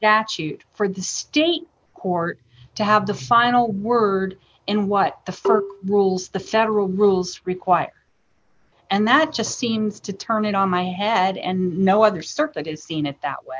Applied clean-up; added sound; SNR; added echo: none; Marimba, xylophone; 4 dB; none.